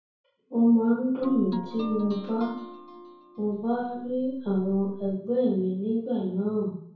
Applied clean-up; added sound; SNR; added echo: none; Guitar; 14 dB; reverberation time 0.6 s.